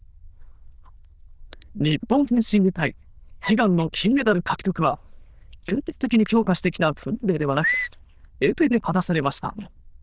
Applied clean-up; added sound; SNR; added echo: neural diffusion model UNIVERSE++.